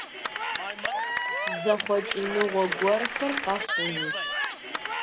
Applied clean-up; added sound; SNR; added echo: none; Cheering / Clapping; 1 dB; none.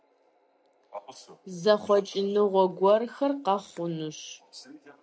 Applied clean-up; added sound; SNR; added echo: none; none; none; none.